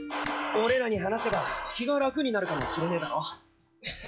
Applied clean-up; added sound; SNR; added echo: classical method log-MMSE.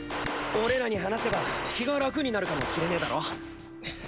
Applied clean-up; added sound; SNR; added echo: none; Gunshot, gunfire; 4 dB; none.